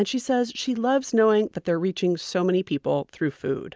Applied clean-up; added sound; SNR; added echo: none; none; none; none.